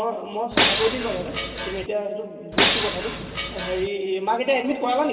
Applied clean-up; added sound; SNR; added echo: none; Shatter; -1 dB; reverberation time 2.8 s.